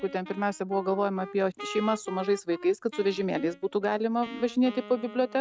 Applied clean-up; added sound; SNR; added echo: neural mask model RNNoise.